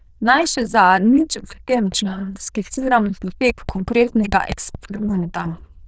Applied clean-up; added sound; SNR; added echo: neural diffusion model UNIVERSE++.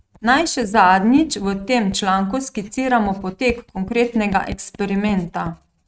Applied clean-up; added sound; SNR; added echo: neural mask model RNNoise.